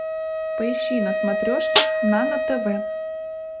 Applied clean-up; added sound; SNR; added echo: none; Snare drum + Wind instrument, woodwind instrument; -4 dB; none.